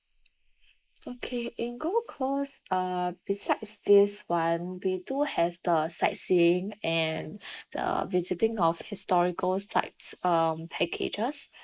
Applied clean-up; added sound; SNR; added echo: neural mask model Resemble Enhance denoiser.